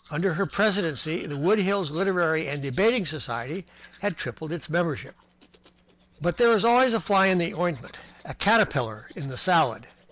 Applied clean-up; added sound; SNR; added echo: neural separator model SepFormer DNS4.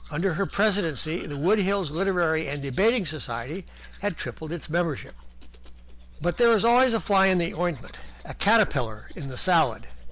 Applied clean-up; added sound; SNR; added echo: none; Domestic sounds, home sounds; 13 dB; none.